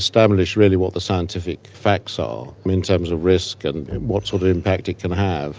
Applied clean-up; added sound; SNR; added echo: none; Bowed string instrument; 17 dB; none.